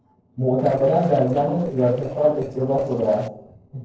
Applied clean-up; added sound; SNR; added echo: neural separator model SepFormer DNS4.